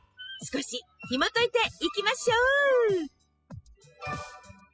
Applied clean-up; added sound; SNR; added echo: classical method spectral subtraction.